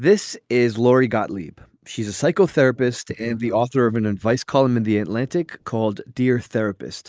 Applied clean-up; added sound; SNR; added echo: neural mask model Resemble Enhance denoiser.